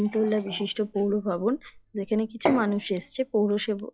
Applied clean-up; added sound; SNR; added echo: classical method log-MMSE.